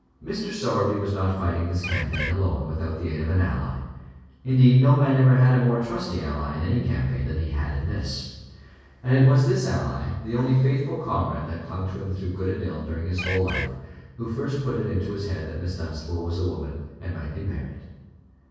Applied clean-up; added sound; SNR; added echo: none; Bird; 7 dB; reverberation time 1.3 s.